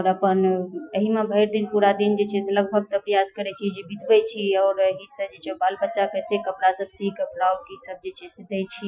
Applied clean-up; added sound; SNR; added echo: classical method Wiener filter.